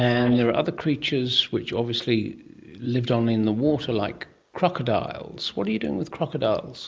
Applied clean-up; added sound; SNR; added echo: neural mask model Resemble Enhance denoiser.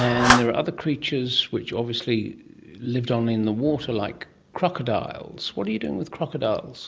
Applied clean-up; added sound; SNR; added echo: none; Clapping; 6 dB; none.